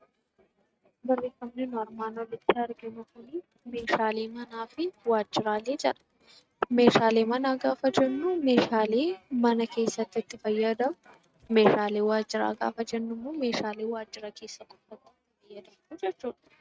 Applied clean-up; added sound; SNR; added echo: neural mask model RNNoise.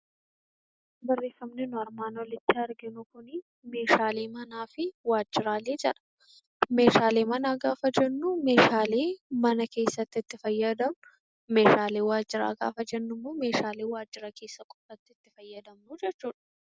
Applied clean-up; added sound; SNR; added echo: none; none; none; none.